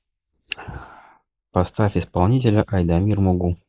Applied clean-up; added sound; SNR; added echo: neural mask model Resemble Enhance denoiser.